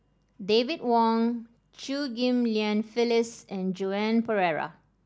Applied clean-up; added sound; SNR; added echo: none; none; none; none.